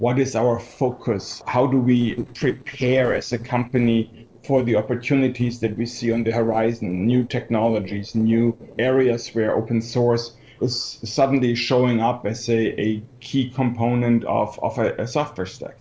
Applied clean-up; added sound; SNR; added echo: neural separator model SepFormer DNS4.